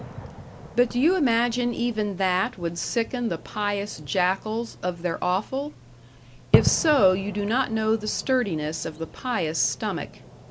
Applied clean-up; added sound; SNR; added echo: none; Fireworks; 9 dB; none.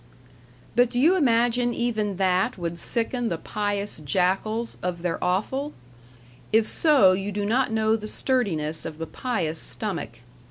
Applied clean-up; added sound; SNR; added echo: none; none; none; none.